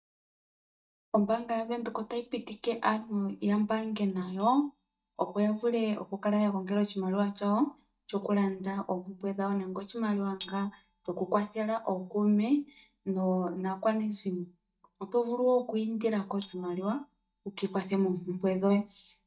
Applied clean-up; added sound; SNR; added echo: neural mask model DeepFilterNet 3.